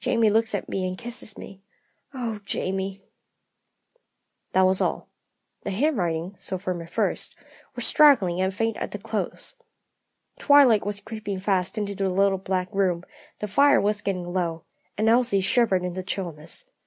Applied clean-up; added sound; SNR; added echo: none; none; none; none.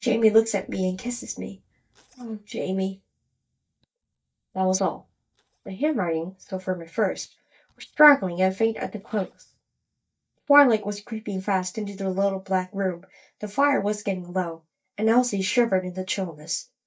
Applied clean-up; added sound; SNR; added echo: neural mask model DeepFilterNet 3.